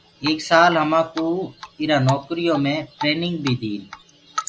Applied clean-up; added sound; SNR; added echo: none; Drip; 14 dB; none.